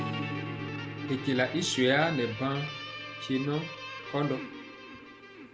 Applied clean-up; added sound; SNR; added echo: none; Guitar + Strum; 7 dB; none.